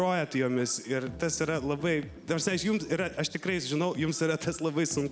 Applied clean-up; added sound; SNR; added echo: none; none; none; none.